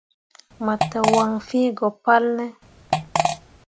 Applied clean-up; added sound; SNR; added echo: none; Fart; 2 dB; none.